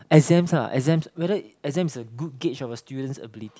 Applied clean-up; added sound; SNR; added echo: none; none; none; none.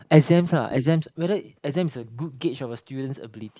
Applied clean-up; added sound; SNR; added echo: neural mask model Resemble Enhance denoiser.